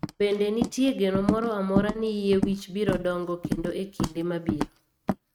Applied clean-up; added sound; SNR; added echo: neural mask model RNNoise.